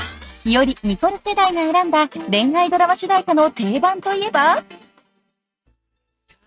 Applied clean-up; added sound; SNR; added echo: neural mask model RNNoise.